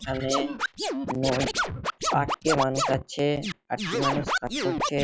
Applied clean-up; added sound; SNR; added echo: classical method log-MMSE.